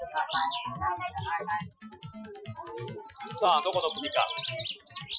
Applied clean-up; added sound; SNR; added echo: classical method Wiener filter.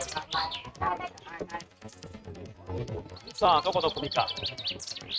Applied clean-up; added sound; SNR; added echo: neural mask model RNNoise.